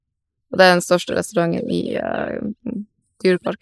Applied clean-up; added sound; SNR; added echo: neural mask model Resemble Enhance denoiser.